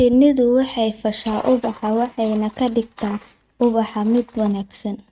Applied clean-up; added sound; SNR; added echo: neural mask model RNNoise.